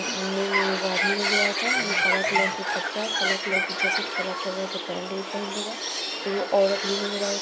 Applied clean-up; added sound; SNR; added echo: none; Bird; -2 dB; none.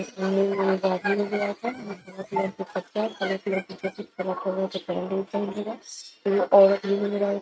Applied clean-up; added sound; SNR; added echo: neural mask model RNNoise.